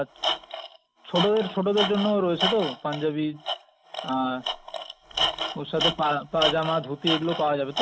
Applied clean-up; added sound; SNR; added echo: none; Tools; 4 dB; none.